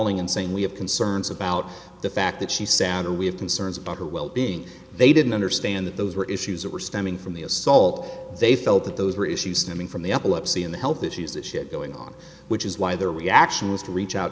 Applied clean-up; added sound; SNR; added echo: none; none; none; none.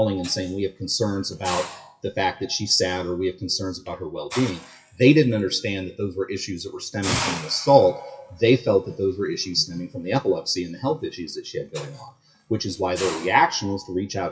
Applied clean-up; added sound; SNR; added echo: classical method WPE with log-MMSE.